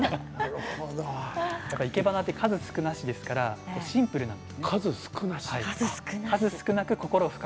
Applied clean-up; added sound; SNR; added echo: none; none; none; none.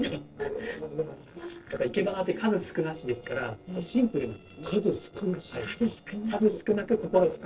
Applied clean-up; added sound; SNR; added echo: neural separator model SepFormer DNS4.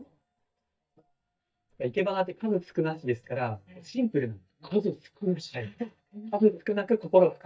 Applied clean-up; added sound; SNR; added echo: neural mask model DeepFilterNet 3.